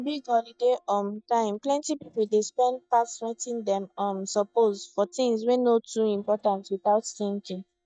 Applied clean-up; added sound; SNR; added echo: neural mask model DeepFilterNet 3.